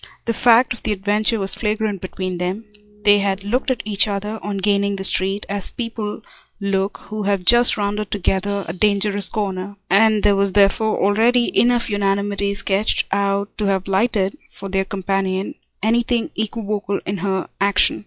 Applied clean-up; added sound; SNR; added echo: classical method log-MMSE.